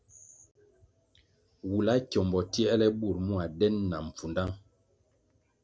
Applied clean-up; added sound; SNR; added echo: none; none; none; none.